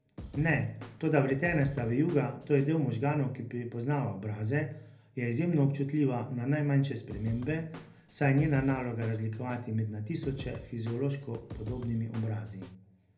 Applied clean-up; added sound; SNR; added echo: none; Snare drum / Drum kit; 15 dB; reverberation time 0.3 s.